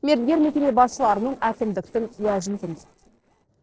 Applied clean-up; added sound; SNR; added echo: neural separator model SepFormer DNS4.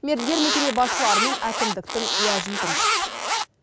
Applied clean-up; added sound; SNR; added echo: none; Zipper (clothing); -2 dB; none.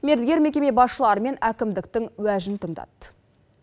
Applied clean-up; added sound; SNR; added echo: none; none; none; none.